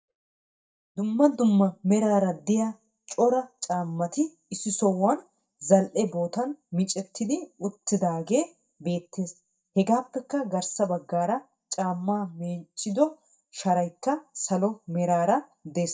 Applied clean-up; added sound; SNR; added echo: neural mask model DeepFilterNet 3.